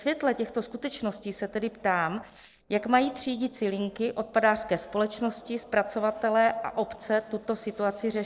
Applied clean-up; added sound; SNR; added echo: neural separator model SepFormer DNS4.